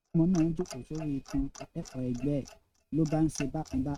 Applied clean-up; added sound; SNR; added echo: neural mask model RNNoise.